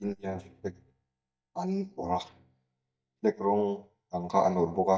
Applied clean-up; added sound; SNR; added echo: neural mask model DeepFilterNet 3.